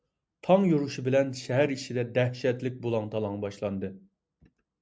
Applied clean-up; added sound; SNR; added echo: none; none; none; none.